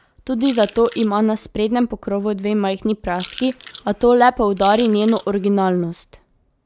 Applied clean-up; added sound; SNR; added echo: none; Chewing, mastication / Crushing; 13 dB; none.